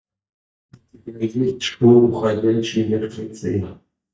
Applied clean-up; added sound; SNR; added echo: neural mask model DeepFilterNet 3.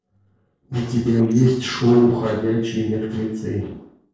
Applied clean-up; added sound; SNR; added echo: neural separator model SepFormer DNS4.